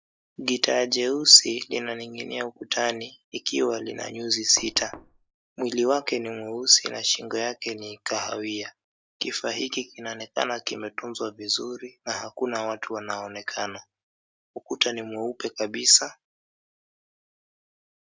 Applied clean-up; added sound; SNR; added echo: none; Knock; 16 dB; none.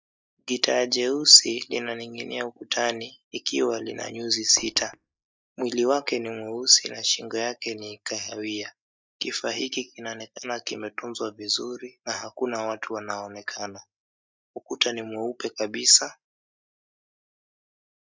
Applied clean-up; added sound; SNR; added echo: neural mask model DeepFilterNet 3.